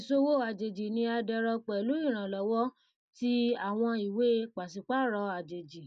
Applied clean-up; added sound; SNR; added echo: none; none; none; none.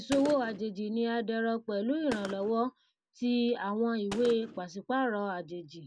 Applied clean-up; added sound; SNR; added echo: none; Gunshot, gunfire; 16 dB; none.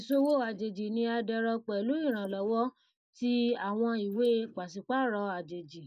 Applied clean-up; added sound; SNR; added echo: neural mask model Resemble Enhance denoiser.